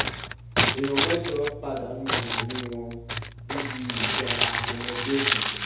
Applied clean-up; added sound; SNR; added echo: none; Crumpling, crinkling; -4 dB; reverberation time 0.8 s.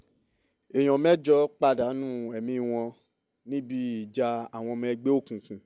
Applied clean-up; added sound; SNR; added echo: none; none; none; none.